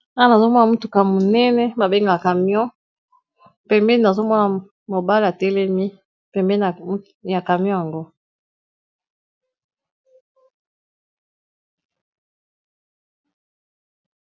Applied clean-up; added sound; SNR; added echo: none; none; none; none.